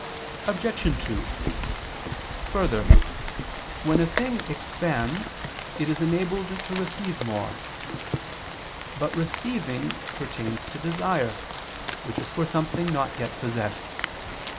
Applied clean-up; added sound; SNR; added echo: none; Rain; -1 dB; none.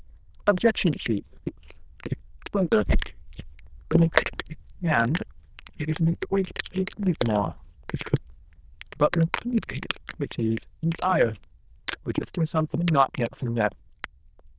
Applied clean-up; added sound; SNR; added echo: neural diffusion model UNIVERSE++.